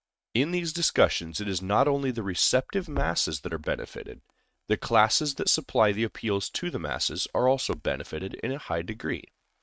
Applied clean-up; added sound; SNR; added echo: neural mask model RNNoise.